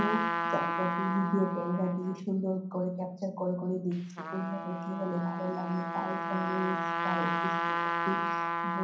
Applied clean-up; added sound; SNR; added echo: none; Trumpet; 1 dB; reverberation time 0.6 s.